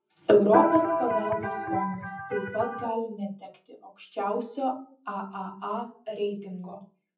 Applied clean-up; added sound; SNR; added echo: classical method WPE with log-MMSE.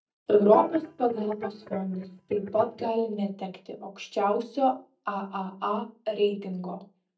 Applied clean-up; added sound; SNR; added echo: neural mask model DeepFilterNet 3.